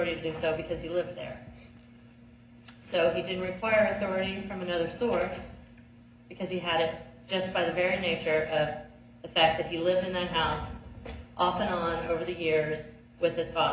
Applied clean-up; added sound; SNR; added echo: none; none; none; reverberation time 0.4 s.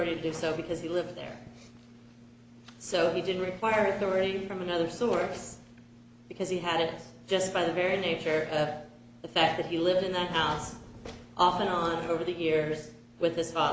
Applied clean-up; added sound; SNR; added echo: none; none; none; none.